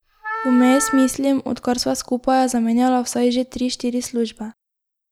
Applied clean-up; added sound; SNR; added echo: none; Wind instrument, woodwind instrument; 9 dB; none.